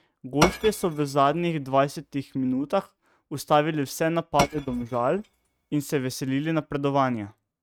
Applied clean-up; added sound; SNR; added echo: neural mask model RNNoise.